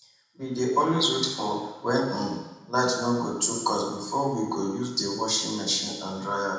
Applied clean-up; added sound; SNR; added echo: none; none; none; reverberation time 1.0 s.